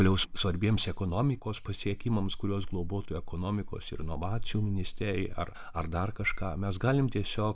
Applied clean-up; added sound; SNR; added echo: none; none; none; none.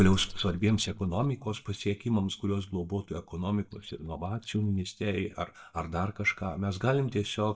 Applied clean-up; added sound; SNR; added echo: neural mask model DeepFilterNet 3.